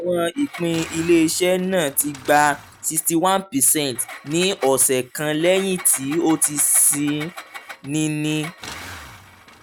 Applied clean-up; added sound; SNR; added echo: none; Engine; 18 dB; none.